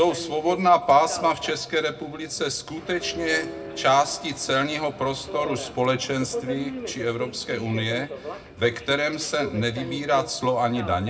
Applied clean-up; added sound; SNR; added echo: none; Subway, metro, underground; 12 dB; reverberation time 0.2 s.